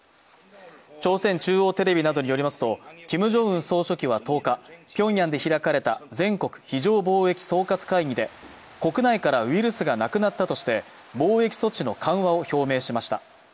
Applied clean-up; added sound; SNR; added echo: none; none; none; none.